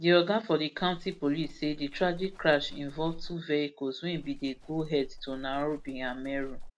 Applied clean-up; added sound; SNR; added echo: none; Livestock, farm animals, working animals; 12 dB; none.